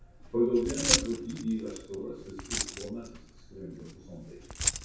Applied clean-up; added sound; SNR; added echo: none; Keys jangling; 0 dB; reverberation time 0.7 s.